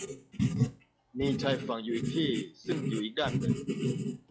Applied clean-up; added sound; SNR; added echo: classical method log-MMSE.